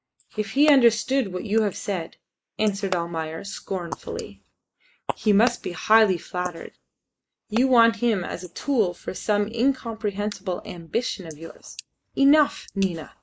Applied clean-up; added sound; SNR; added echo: neural mask model Resemble Enhance denoiser.